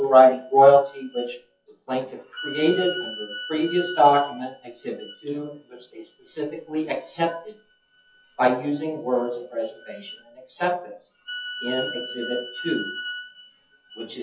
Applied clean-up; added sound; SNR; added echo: classical method WPE with log-MMSE.